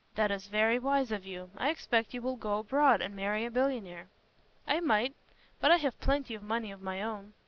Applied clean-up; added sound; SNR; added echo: none; none; none; none.